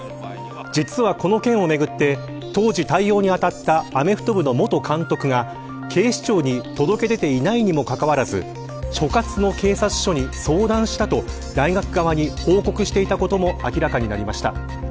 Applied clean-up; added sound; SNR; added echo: none; none; none; none.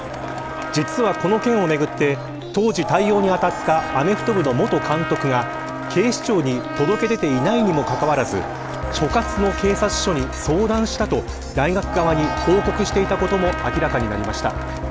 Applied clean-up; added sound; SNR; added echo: none; Crowd + Trumpet; 7 dB; none.